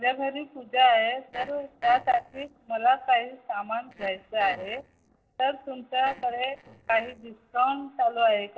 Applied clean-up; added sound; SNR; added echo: neural separator model SepFormer DNS4.